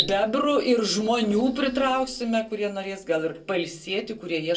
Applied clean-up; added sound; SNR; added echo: none; Cricket; 15 dB; reverberation time 0.2 s.